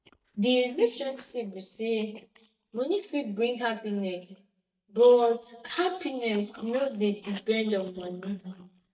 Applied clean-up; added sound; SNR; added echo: neural mask model DeepFilterNet 3.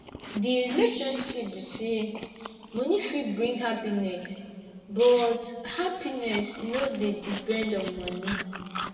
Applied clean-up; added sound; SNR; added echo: none; Chewing, mastication; 11 dB; reverberation time 2.0 s.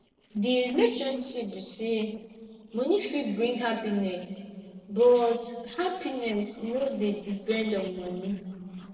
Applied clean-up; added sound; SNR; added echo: neural separator model SepFormer DNS4.